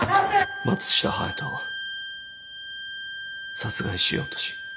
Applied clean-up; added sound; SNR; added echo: none; Wind instrument, woodwind instrument; 8 dB; none.